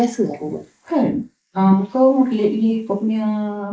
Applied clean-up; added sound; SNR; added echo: neural mask model Resemble Enhance denoiser.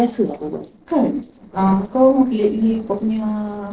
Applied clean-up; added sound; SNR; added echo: neural separator model SepFormer DNS4.